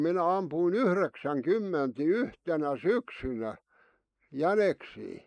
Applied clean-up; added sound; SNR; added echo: neural mask model Resemble Enhance denoiser.